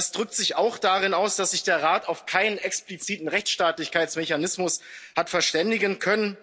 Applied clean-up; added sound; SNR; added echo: none; none; none; none.